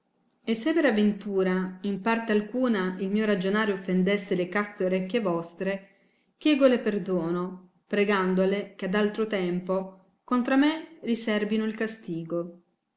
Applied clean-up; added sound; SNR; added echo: none; none; none; none.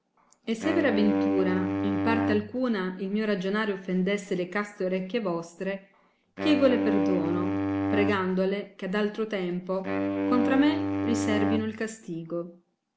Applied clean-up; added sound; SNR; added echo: none; Wind instrument, woodwind instrument; 0 dB; none.